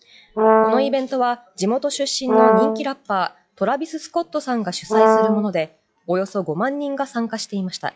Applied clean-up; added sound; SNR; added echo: classical method log-MMSE.